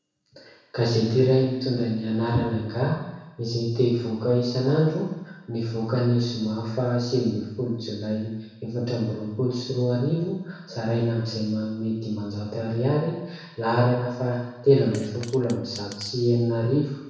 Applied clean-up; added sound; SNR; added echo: none; Fart; 20 dB; reverberation time 1.0 s.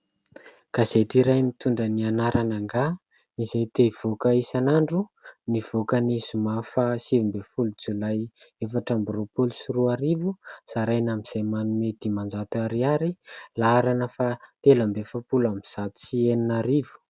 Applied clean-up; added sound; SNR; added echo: none; none; none; none.